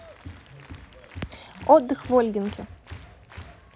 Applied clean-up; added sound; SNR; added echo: none; Applause; 18 dB; none.